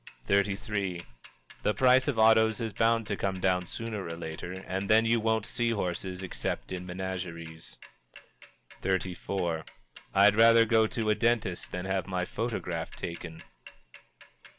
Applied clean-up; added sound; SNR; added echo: none; Mechanisms / Bicycle; 17 dB; none.